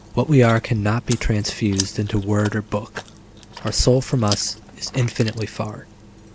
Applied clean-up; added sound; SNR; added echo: none; Chewing, mastication; 15 dB; none.